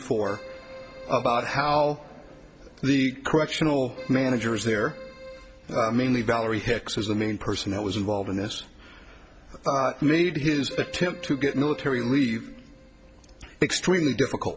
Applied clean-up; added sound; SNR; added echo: none; Keyboard (musical); 19 dB; none.